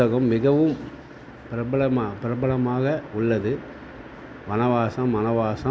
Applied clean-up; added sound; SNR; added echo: none; none; none; none.